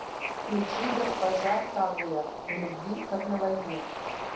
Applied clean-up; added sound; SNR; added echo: none; Bird / Ocean; 3 dB; reverberation time 0.7 s.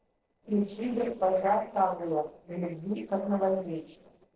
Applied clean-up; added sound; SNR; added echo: neural separator model SepFormer DNS4.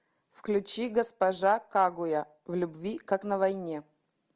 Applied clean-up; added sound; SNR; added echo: none; none; none; none.